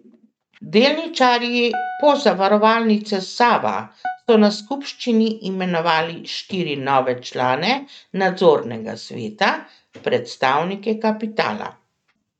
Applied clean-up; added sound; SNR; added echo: neural mask model RNNoise.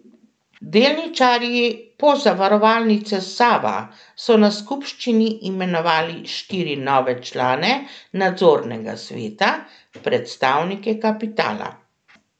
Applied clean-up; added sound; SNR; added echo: none; none; none; none.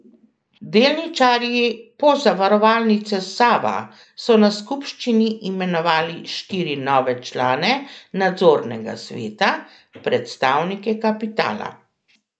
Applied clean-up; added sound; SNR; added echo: neural mask model Resemble Enhance denoiser.